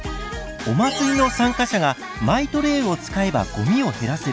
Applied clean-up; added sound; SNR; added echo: none; none; none; none.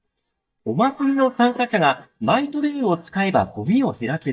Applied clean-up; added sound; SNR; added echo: neural mask model DeepFilterNet 3.